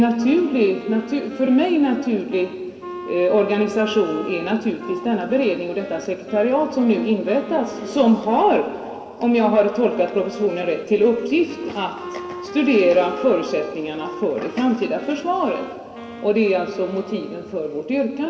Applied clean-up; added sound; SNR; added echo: none; Wind instrument, woodwind instrument; 16 dB; reverberation time 2.1 s.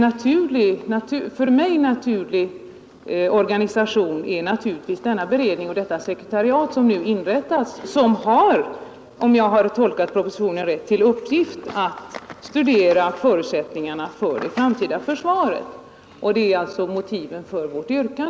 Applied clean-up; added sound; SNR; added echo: none; none; none; none.